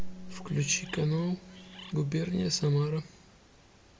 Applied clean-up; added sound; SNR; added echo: none; Bowed string instrument + Bird; 17 dB; none.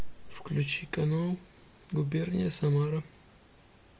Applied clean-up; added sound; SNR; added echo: none; none; none; none.